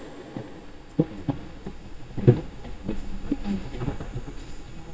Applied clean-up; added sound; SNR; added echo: neural mask model DeepFilterNet 3.